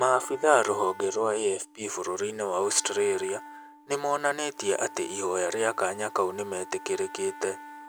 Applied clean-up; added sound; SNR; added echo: none; Wind instrument, woodwind instrument; 18 dB; none.